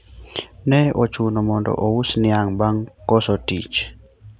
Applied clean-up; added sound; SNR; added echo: none; none; none; none.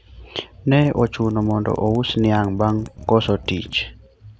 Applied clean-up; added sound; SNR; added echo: none; Mechanisms; 19 dB; none.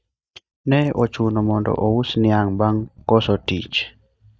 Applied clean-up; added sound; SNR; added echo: neural mask model DeepFilterNet 3.